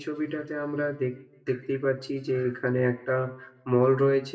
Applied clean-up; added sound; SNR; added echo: none; none; none; reverberation time 0.8 s.